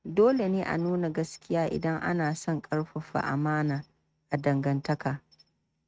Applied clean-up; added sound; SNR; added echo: neural mask model RNNoise.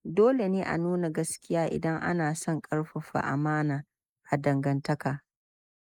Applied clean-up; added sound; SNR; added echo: neural mask model Resemble Enhance denoiser.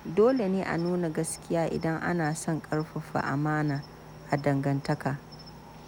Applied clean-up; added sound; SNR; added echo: none; Cricket; 18 dB; none.